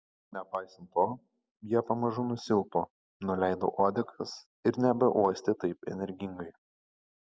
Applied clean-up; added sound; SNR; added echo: none; none; none; none.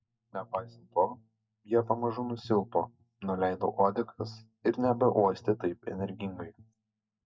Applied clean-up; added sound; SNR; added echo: neural mask model DeepFilterNet 3.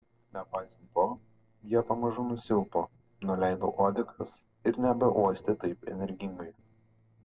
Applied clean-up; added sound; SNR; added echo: neural separator model SepFormer DNS4.